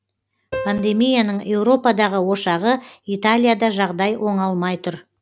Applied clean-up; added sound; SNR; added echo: none; Piano; 16 dB; none.